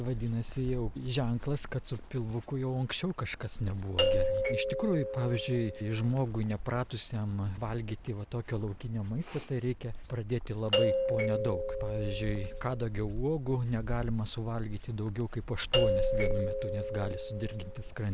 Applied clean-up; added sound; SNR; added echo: none; Doorbell; 0 dB; none.